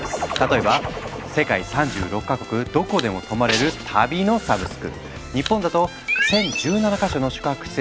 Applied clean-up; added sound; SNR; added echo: none; Domestic sounds, home sounds; 17 dB; none.